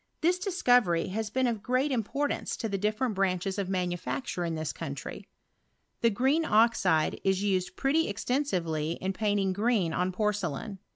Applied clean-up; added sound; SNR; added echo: none; none; none; none.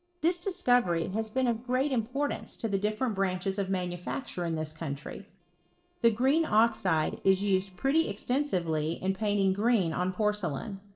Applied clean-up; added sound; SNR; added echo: neural separator model SepFormer DNS4.